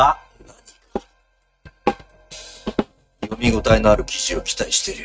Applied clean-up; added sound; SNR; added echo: neural mask model RNNoise.